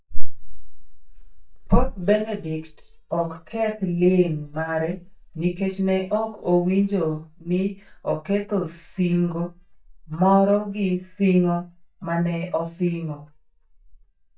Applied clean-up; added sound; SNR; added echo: neural mask model DeepFilterNet 3.